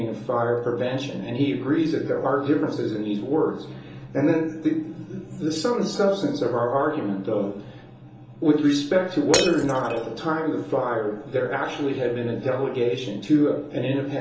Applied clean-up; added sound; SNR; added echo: none; Shatter; 6 dB; reverberation time 1.2 s.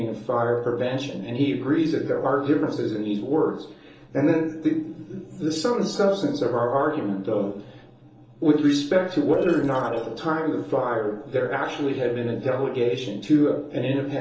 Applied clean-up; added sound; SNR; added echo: neural separator model SepFormer DNS4.